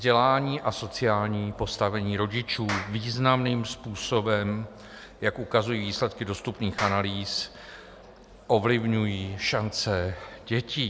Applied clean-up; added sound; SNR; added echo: none; Clapping; 14 dB; none.